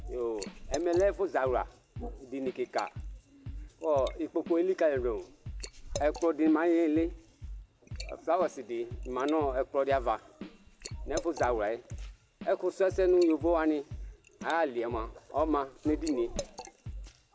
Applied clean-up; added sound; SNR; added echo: none; Liquid + Drum / Drum kit; 12 dB; none.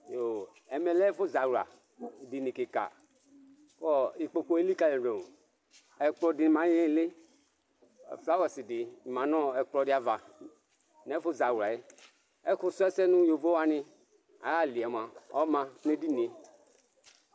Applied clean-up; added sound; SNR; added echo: none; none; none; none.